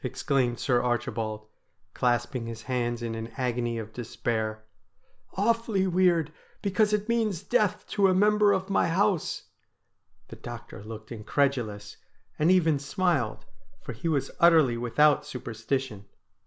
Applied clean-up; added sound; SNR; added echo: none; none; none; none.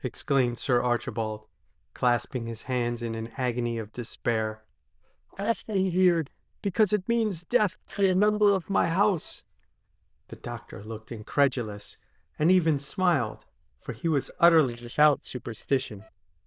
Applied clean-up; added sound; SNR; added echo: neural diffusion model UNIVERSE++.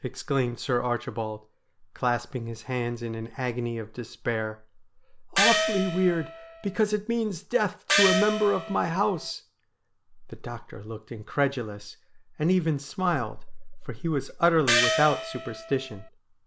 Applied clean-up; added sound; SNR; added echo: none; Gong; 0 dB; none.